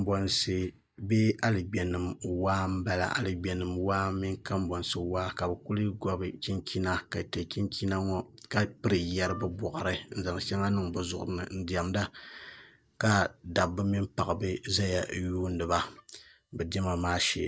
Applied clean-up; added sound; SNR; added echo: neural mask model DeepFilterNet 3.